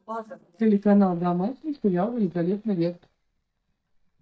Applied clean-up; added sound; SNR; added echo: neural mask model DeepFilterNet 3.